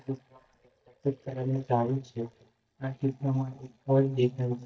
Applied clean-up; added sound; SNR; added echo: neural mask model DeepFilterNet 3.